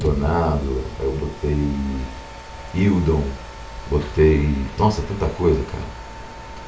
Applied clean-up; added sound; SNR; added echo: none; Mechanisms; 14 dB; reverberation time 0.3 s.